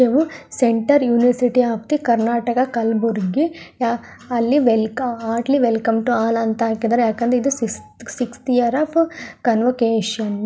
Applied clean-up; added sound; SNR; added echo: none; none; none; none.